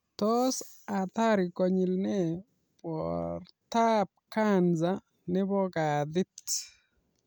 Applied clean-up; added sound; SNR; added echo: none; none; none; none.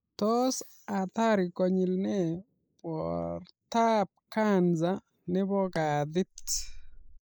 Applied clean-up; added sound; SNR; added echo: neural mask model Resemble Enhance denoiser.